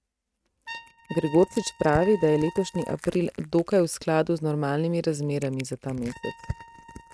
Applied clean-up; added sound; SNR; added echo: neural mask model RNNoise.